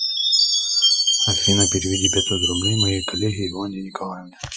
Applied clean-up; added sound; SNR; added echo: classical method Wiener filter.